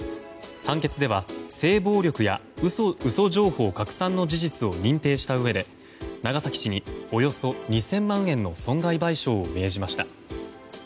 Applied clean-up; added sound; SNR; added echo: none; none; none; none.